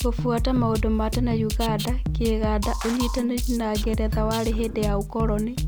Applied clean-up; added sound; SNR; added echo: none; Drum kit; 0 dB; none.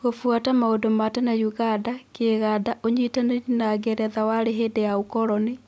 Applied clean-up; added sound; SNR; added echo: none; none; none; none.